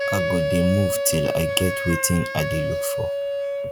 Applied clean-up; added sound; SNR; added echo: none; Wind instrument, woodwind instrument; 1 dB; none.